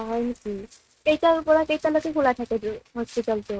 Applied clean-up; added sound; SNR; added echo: neural mask model RNNoise.